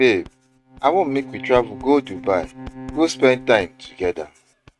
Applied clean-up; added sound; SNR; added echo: neural mask model RNNoise.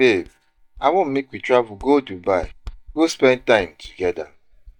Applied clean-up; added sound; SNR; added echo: neural mask model DeepFilterNet 3.